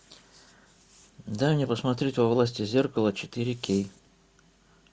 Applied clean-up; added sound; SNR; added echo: none; none; none; none.